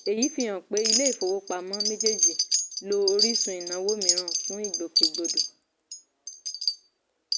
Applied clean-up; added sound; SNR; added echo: none; Wind chime; -3 dB; none.